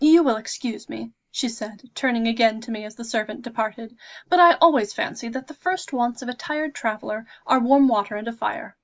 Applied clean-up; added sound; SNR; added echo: neural mask model Resemble Enhance denoiser.